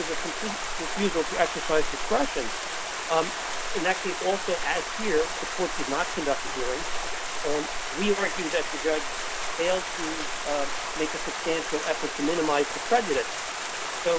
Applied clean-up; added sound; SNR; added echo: none; Gull, seagull / Fowl + Stream; 1 dB; none.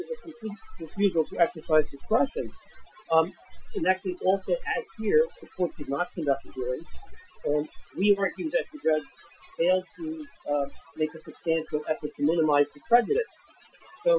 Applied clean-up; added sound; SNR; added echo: classical method Wiener filter.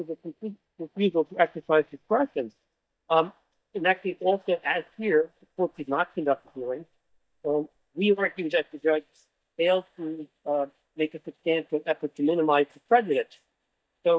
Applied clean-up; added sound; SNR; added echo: neural mask model DeepFilterNet 3.